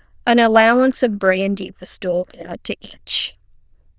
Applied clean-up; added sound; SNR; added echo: neural diffusion model UNIVERSE++.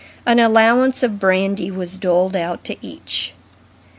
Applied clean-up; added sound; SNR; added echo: none; none; none; none.